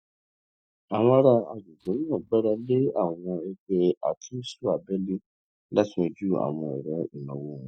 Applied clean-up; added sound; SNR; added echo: neural mask model DeepFilterNet 3.